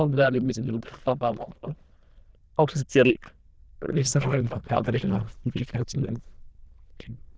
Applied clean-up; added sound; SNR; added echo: neural diffusion model UNIVERSE++.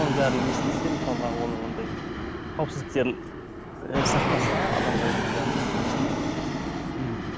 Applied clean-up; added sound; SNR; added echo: none; Fixed-wing aircraft, airplane; -3 dB; none.